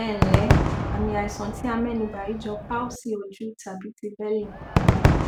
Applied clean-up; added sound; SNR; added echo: none; Crowd / Cheering / Fireworks; -5 dB; none.